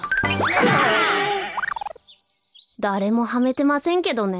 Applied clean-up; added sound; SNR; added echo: none; none; none; none.